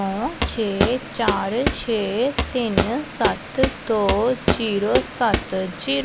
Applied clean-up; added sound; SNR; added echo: none; Walk, footsteps; 2 dB; none.